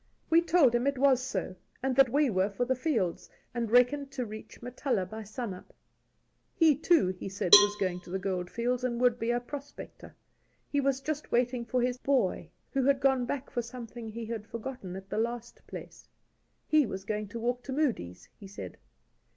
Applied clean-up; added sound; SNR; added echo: none; Cowbell; 2 dB; none.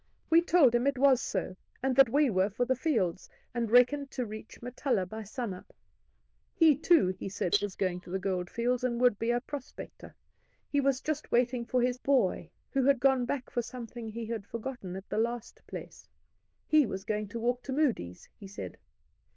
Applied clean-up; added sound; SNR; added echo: neural diffusion model UNIVERSE++.